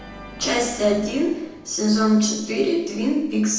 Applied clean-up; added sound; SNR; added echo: none; Organ; 20 dB; reverberation time 0.9 s.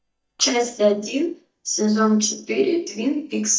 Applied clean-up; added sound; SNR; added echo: neural mask model DeepFilterNet 3.